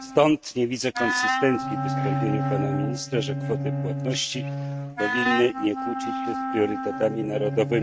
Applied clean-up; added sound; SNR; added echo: neural mask model RNNoise.